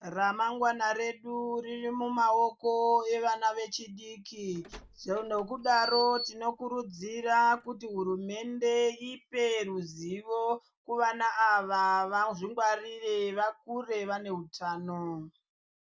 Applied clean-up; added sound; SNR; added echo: none; Door; 12 dB; none.